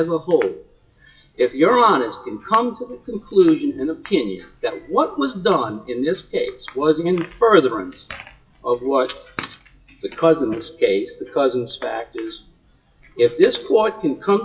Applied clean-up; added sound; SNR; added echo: classical method WPE with log-MMSE.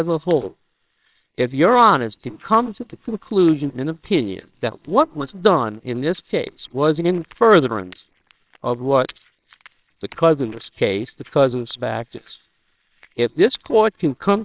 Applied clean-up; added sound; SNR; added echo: neural separator model SepFormer WHAMR!.